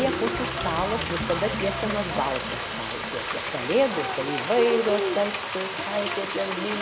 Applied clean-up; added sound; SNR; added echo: none; Cheering + Frying (food); 2 dB; none.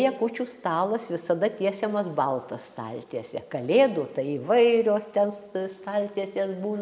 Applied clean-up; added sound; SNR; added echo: none; none; none; none.